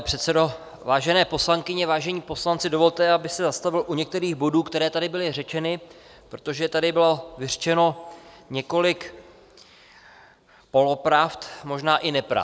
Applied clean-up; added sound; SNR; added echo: none; none; none; none.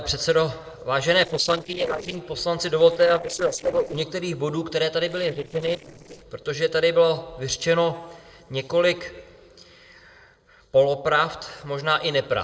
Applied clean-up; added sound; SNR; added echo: neural separator model SepFormer DNS4.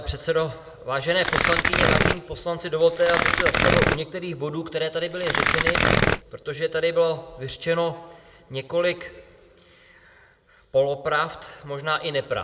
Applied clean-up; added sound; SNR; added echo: none; Tearing; -4 dB; reverberation time 0.5 s.